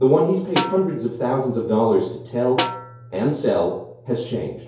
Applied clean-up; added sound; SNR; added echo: none; Snare drum; 7 dB; reverberation time 2.4 s.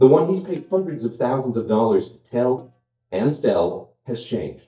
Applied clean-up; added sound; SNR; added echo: neural mask model DeepFilterNet 3.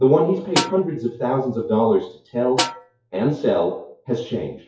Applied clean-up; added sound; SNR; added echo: classical method WPE with log-MMSE.